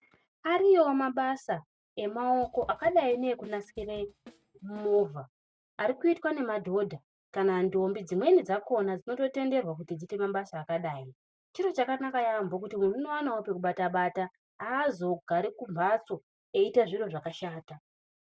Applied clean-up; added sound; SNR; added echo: neural mask model RNNoise.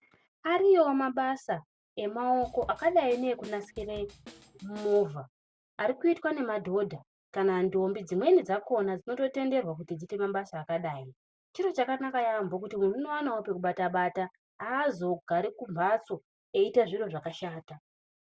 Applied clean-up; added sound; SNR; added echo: none; Drum kit; 20 dB; none.